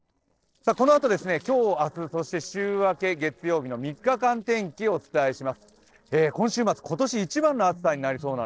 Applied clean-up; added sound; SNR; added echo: neural separator model SepFormer DNS4.